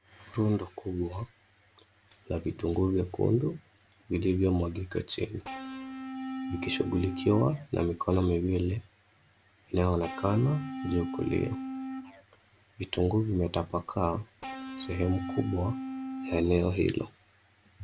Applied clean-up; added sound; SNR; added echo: none; Electric guitar / Bass guitar; 7 dB; none.